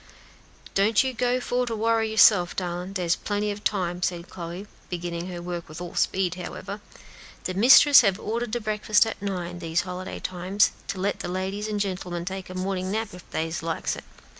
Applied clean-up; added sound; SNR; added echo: none; none; none; none.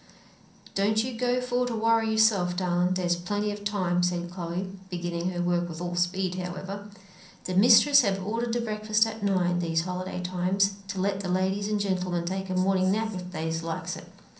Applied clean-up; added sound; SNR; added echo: none; none; none; reverberation time 0.6 s.